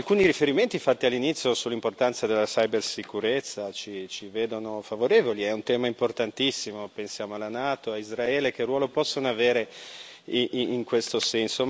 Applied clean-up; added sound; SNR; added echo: none; none; none; none.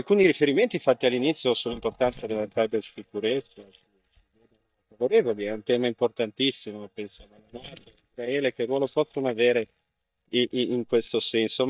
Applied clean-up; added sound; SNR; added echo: neural mask model DeepFilterNet 3.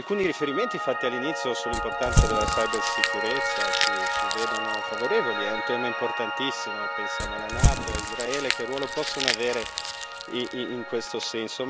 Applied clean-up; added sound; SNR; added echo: none; Piano + Crumpling, crinkling / Crushing; -3 dB; none.